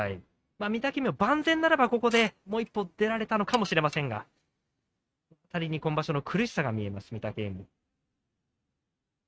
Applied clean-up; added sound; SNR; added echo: neural mask model RNNoise.